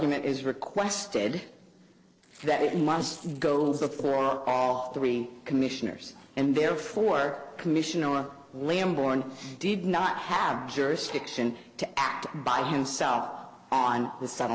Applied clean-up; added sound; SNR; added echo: neural separator model SepFormer DNS4.